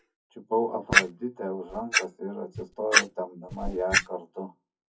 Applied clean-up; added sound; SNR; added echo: classical method WPE with log-MMSE.